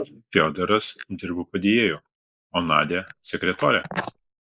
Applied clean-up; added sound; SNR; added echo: neural mask model Resemble Enhance denoiser.